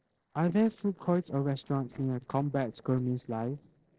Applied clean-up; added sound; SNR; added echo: neural separator model SepFormer DNS4.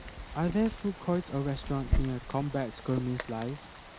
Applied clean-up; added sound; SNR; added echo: none; Rain; 4 dB; none.